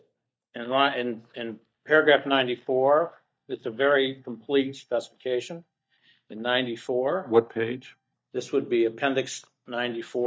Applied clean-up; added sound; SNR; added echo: neural mask model DeepFilterNet 3.